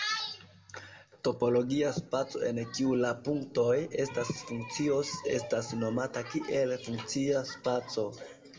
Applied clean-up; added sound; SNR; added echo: none; none; none; reverberation time 2.2 s.